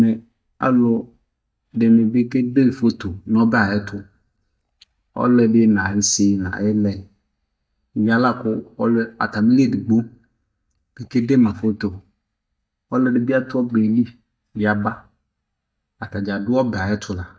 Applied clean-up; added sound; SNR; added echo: neural mask model DeepFilterNet 3.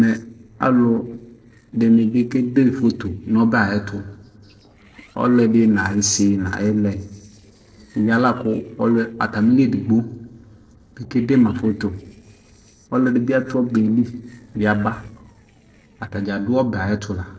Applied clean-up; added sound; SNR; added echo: neural separator model SepFormer DNS4.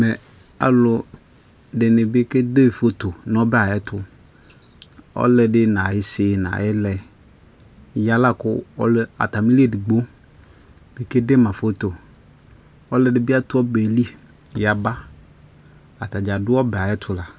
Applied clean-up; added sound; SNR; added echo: none; none; none; none.